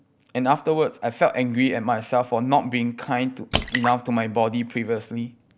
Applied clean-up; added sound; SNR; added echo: none; Drip / Splash, splatter; 7 dB; none.